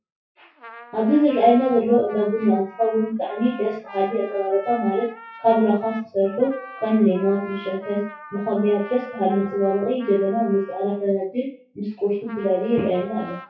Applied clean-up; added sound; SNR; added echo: classical method WPE with log-MMSE.